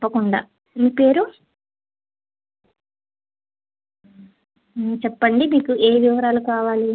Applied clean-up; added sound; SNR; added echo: none; none; none; none.